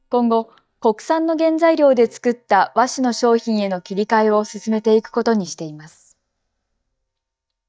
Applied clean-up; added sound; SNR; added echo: neural mask model DeepFilterNet 3.